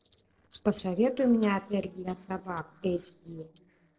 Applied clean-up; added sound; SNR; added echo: neural separator model SepFormer DNS4.